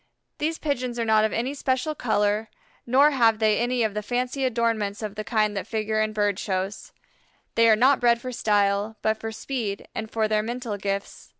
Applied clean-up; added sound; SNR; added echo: none; none; none; none.